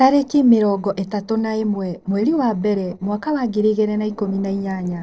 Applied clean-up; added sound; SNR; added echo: neural separator model SepFormer DNS4.